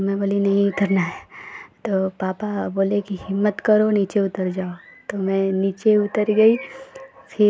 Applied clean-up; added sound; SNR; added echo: none; none; none; none.